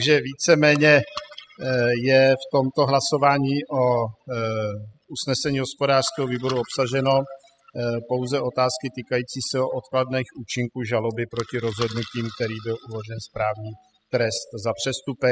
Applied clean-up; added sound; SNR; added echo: classical method spectral subtraction.